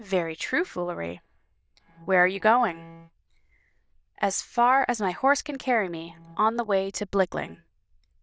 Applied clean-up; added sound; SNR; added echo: neural diffusion model UNIVERSE++.